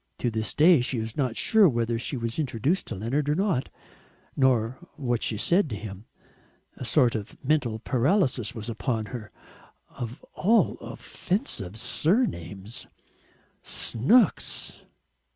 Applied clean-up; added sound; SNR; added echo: none; none; none; none.